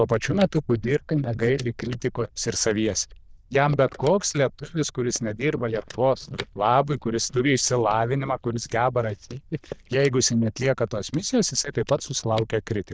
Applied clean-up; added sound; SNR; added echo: neural diffusion model UNIVERSE++.